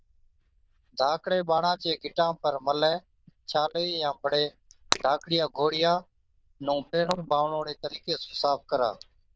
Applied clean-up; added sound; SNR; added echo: neural diffusion model UNIVERSE++.